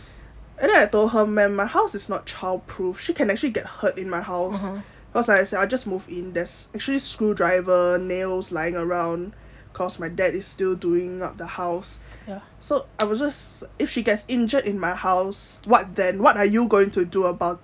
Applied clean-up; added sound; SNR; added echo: none; none; none; none.